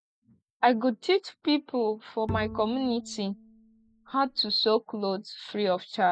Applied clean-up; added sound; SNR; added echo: none; Bowed string instrument; 12 dB; none.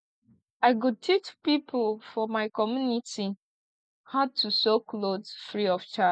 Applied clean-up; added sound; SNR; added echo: none; none; none; none.